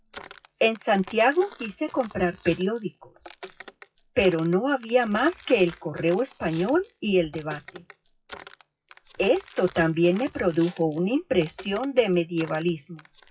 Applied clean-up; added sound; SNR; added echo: classical method WPE with log-MMSE.